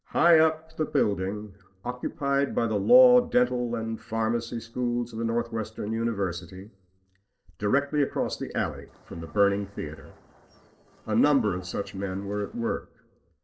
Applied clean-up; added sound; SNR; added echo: neural separator model SepFormer DNS4.